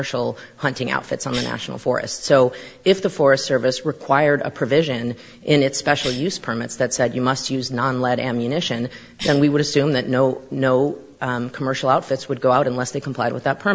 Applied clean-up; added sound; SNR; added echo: none; Cough; 20 dB; none.